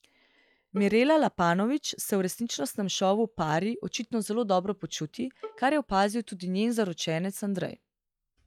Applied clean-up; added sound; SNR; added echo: classical method log-MMSE.